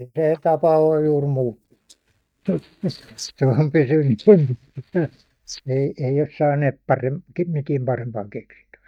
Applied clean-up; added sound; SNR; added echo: neural mask model DeepFilterNet 3.